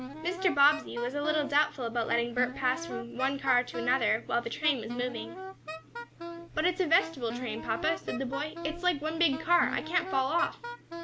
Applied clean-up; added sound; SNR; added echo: none; Wind instrument, woodwind instrument; 10 dB; none.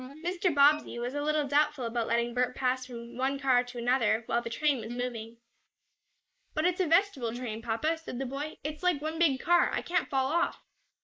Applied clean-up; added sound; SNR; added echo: neural mask model Resemble Enhance denoiser.